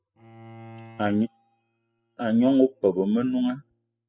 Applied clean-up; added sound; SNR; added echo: classical method spectral subtraction.